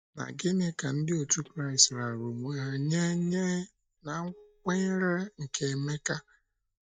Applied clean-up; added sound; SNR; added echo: neural mask model DeepFilterNet 3.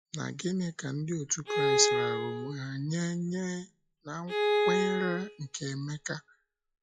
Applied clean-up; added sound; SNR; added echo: classical method log-MMSE.